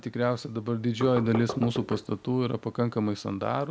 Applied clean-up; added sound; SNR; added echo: none; Knock; 8 dB; none.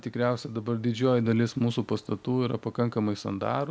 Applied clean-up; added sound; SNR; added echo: none; none; none; none.